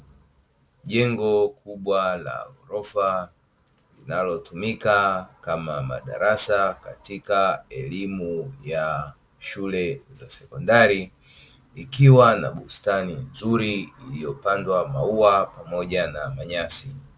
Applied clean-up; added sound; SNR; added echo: none; none; none; none.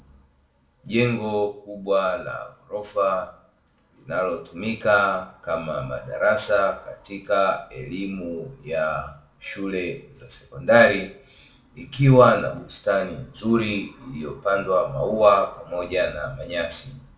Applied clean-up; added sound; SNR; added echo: none; none; none; reverberation time 0.4 s.